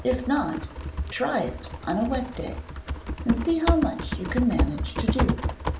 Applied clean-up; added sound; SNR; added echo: none; Typing; 1 dB; reverberation time 0.8 s.